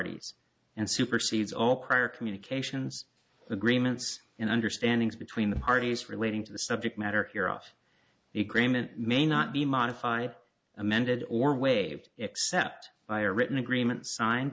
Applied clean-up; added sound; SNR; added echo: none; none; none; none.